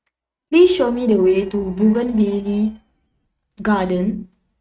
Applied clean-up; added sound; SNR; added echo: neural mask model RNNoise.